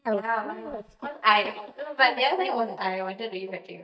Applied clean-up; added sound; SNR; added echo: neural mask model DeepFilterNet 3.